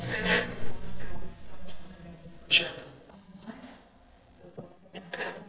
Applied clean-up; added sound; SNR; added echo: neural mask model DeepFilterNet 3.